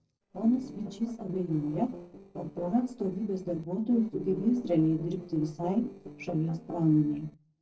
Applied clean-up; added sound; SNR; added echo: neural separator model SepFormer DNS4.